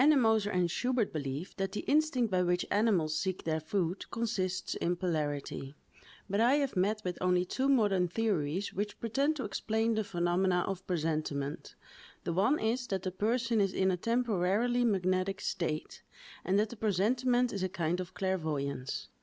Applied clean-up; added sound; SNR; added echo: none; none; none; none.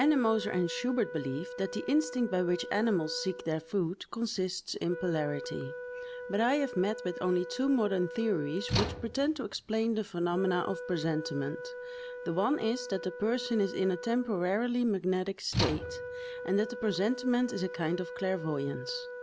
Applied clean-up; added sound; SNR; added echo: none; Slam / Tools + Wind instrument, woodwind instrument; 9 dB; none.